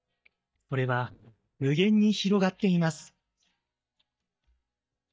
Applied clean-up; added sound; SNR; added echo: neural mask model DeepFilterNet 3.